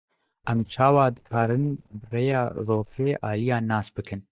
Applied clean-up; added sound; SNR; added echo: neural mask model DeepFilterNet 3.